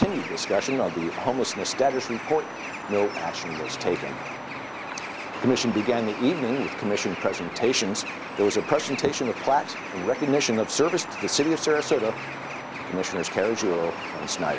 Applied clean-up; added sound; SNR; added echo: none; Bird; 8 dB; none.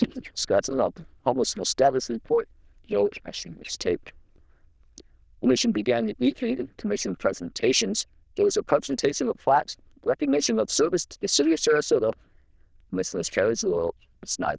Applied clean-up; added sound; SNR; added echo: neural diffusion model UNIVERSE++.